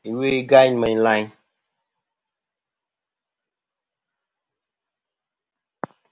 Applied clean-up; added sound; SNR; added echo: none; none; none; none.